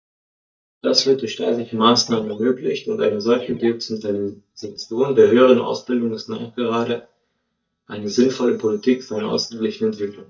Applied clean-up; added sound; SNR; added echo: neural mask model DeepFilterNet 3.